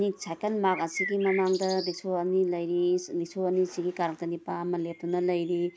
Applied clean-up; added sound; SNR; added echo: none; Bird; 9 dB; none.